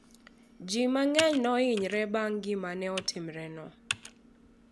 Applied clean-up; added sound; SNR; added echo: none; Computer keyboard; 12 dB; none.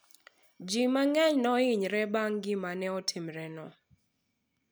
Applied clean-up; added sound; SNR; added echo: none; none; none; none.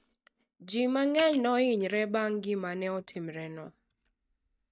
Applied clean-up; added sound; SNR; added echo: neural mask model DeepFilterNet 3.